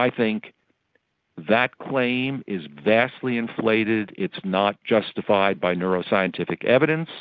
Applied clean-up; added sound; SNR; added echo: none; none; none; none.